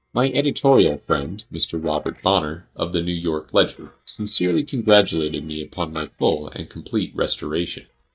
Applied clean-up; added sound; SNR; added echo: neural mask model DeepFilterNet 3.